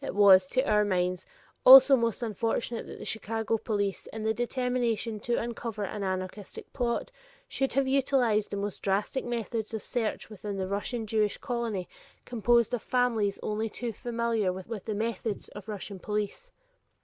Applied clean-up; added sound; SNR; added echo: none; none; none; none.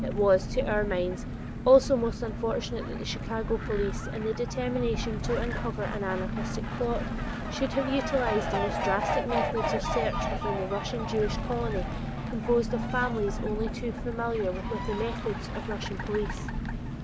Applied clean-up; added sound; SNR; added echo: none; Fowl + Engine; 2 dB; none.